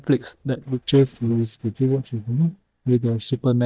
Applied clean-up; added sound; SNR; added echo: neural mask model DeepFilterNet 3.